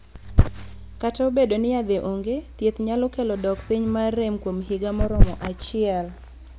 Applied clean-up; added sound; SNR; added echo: none; none; none; none.